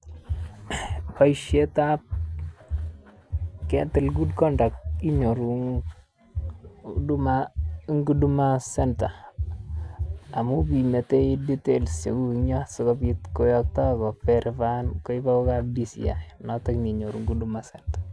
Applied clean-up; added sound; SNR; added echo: none; none; none; none.